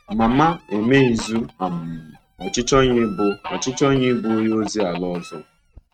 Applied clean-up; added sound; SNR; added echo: neural mask model RNNoise.